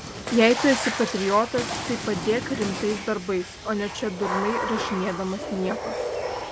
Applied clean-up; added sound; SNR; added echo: none; Water / Splash, splatter; 5 dB; none.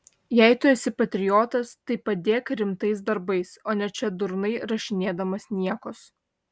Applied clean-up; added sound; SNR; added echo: none; none; none; none.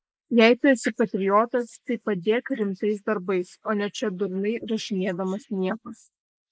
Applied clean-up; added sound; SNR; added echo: neural mask model Resemble Enhance denoiser.